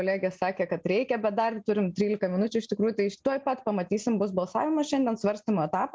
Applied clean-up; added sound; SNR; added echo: none; none; none; none.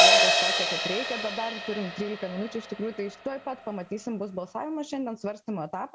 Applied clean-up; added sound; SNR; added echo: none; Crash cymbal; -5 dB; none.